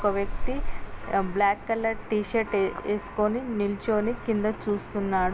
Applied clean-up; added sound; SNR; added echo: none; Church bell; 5 dB; none.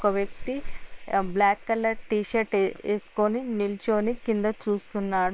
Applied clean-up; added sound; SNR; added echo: neural separator model SepFormer WHAM!.